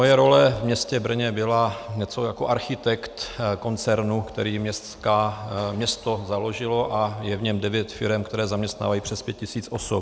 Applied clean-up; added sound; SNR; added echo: none; none; none; none.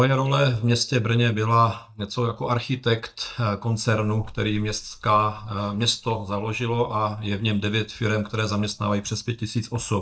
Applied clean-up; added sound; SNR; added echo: neural mask model DeepFilterNet 3.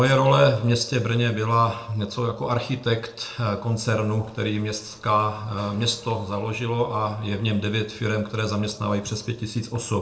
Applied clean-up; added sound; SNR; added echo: neural separator model SepFormer DNS4.